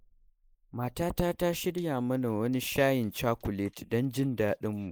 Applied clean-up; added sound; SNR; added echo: neural mask model Resemble Enhance denoiser.